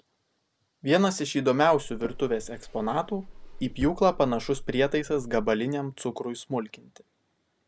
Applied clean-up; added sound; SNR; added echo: none; Drawer open or close; 12 dB; none.